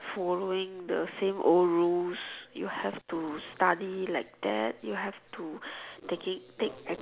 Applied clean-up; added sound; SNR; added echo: none; none; none; none.